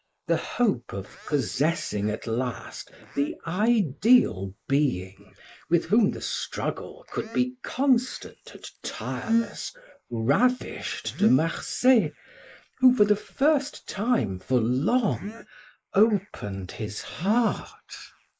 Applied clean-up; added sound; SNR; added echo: neural mask model Resemble Enhance denoiser.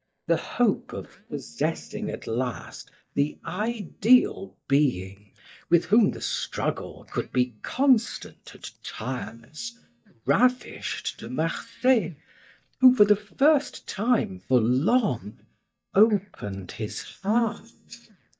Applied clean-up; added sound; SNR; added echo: neural mask model DeepFilterNet 3.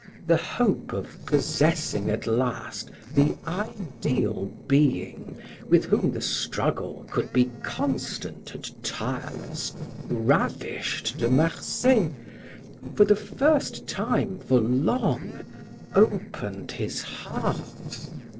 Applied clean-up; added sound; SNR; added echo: neural separator model SepFormer DNS4.